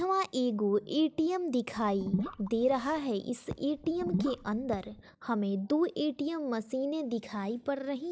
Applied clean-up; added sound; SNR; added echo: none; Gurgling / Liquid; 6 dB; none.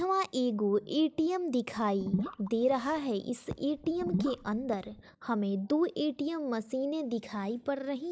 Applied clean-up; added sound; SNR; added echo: neural mask model Resemble Enhance denoiser.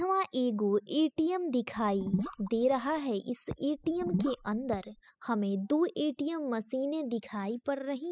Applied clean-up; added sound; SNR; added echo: classical method spectral subtraction.